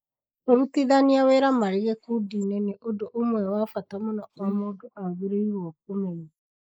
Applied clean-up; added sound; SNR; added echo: neural mask model Resemble Enhance denoiser.